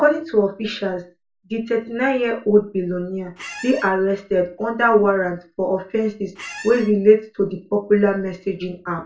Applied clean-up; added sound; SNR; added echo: none; Squeak; 14 dB; reverberation time 0.3 s.